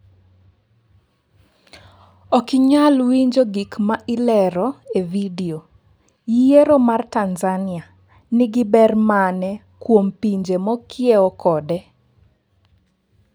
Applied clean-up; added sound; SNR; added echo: none; none; none; none.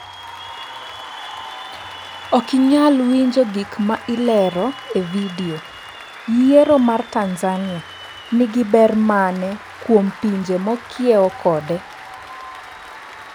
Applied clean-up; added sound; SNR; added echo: none; Applause / Cheering; 16 dB; none.